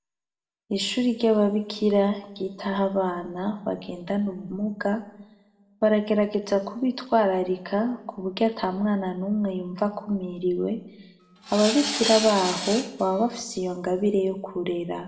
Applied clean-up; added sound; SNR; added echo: none; Tools; 6 dB; reverberation time 0.7 s.